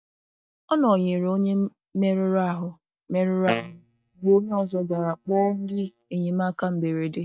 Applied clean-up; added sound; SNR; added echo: neural mask model DeepFilterNet 3.